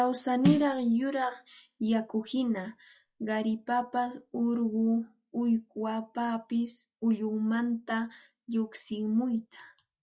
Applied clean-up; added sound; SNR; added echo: classical method log-MMSE.